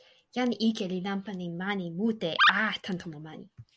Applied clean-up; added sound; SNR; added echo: none; Animal; -4 dB; none.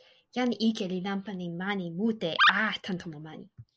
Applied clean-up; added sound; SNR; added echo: neural mask model Resemble Enhance denoiser.